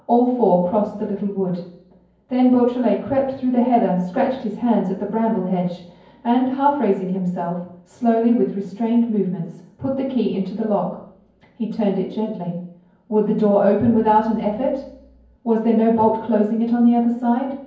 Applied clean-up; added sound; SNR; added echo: none; none; none; reverberation time 0.9 s.